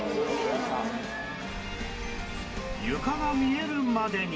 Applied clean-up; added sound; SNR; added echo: none; Engine; 8 dB; reverberation time 1.7 s.